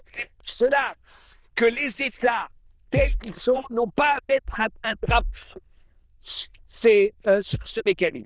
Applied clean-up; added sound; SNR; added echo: neural diffusion model UNIVERSE++.